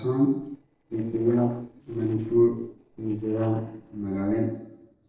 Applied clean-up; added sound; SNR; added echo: neural separator model SepFormer DNS4.